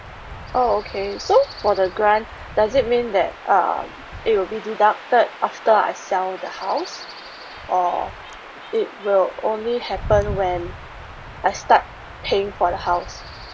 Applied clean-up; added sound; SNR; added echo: none; Stream / Chirp, tweet / Wind; 14 dB; none.